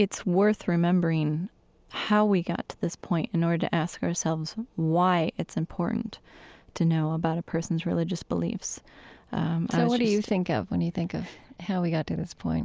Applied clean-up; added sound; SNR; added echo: none; none; none; none.